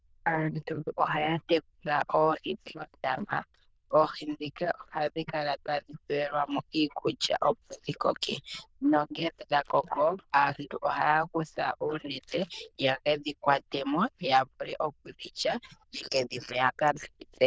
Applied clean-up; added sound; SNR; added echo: neural diffusion model UNIVERSE++.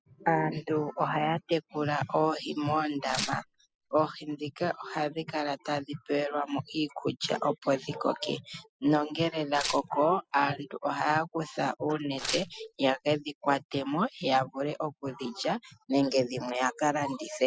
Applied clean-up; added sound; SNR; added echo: classical method spectral subtraction.